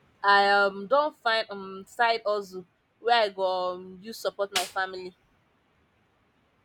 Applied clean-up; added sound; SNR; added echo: none; Snare drum; 10 dB; none.